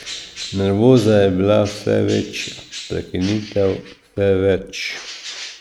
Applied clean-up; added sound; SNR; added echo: neural mask model RNNoise.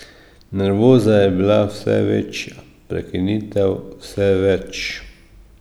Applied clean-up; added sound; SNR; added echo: none; none; none; none.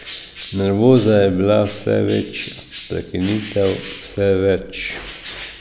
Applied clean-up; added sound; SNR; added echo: none; Bird; 15 dB; none.